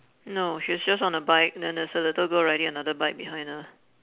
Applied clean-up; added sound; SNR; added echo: none; none; none; none.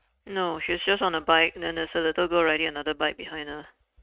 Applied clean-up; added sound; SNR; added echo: neural mask model RNNoise.